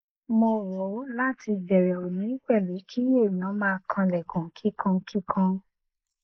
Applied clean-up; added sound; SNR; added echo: neural mask model Resemble Enhance denoiser.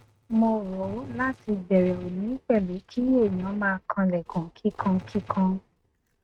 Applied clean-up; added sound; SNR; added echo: neural mask model RNNoise.